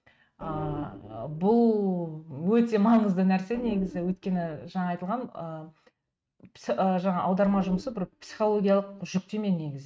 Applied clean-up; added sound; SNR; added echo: neural mask model RNNoise.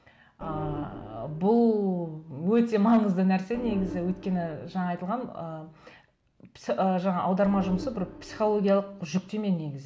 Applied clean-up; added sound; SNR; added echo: none; Organ; 14 dB; none.